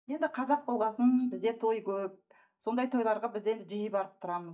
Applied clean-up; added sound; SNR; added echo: neural mask model DeepFilterNet 3.